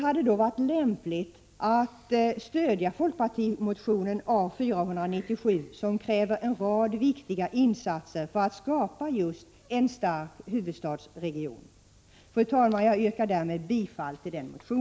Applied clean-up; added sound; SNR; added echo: none; none; none; none.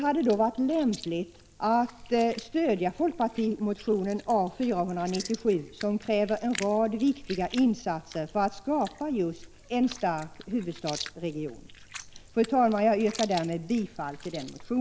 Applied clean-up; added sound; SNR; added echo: none; Chewing, mastication; 17 dB; none.